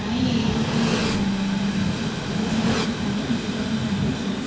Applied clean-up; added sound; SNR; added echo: none; Train; 1 dB; reverberation time 0.6 s.